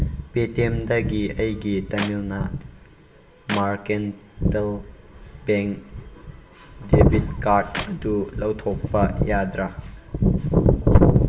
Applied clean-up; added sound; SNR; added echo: none; Clapping; 14 dB; reverberation time 0.7 s.